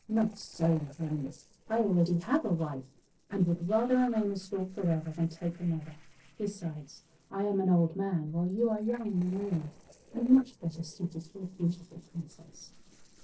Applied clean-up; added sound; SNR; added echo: neural separator model SepFormer DNS4.